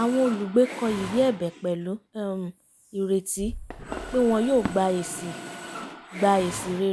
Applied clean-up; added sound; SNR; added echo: none; Mechanisms + Fireworks; 12 dB; none.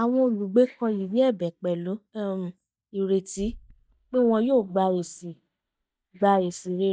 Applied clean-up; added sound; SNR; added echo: neural mask model DeepFilterNet 3.